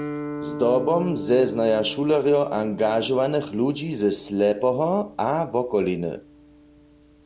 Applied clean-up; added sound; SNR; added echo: none; Guitar; 13 dB; none.